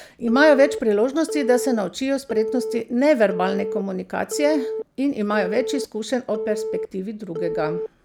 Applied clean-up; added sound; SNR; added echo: none; Telephone; 8 dB; none.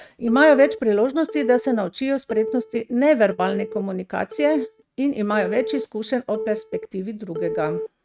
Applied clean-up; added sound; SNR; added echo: neural mask model RNNoise.